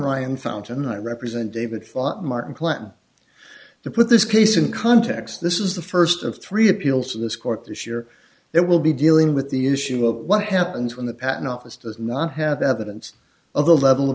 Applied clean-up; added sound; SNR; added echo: none; none; none; none.